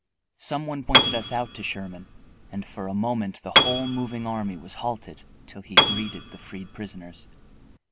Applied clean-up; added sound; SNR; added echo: none; Piano; -5 dB; none.